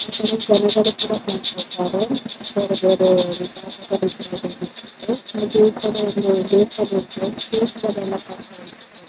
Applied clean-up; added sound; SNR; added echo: neural mask model RNNoise.